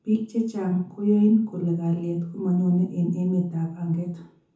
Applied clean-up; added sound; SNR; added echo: none; none; none; reverberation time 0.6 s.